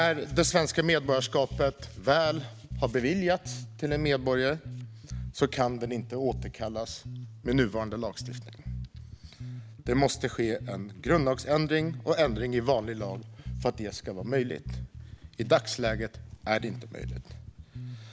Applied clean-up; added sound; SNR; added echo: none; Bass guitar; 11 dB; none.